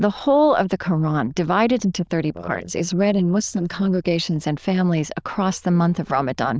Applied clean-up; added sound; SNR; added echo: neural diffusion model UNIVERSE++.